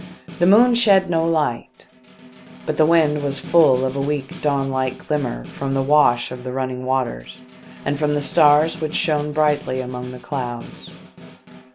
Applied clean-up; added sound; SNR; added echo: none; Snare drum; 18 dB; none.